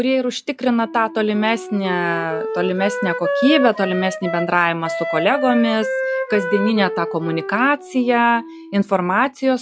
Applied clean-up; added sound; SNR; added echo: classical method log-MMSE.